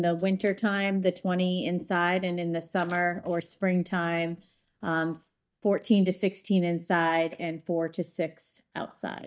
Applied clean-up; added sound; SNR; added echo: neural mask model DeepFilterNet 3.